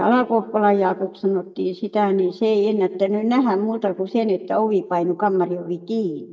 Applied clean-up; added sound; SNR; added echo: neural mask model DeepFilterNet 3.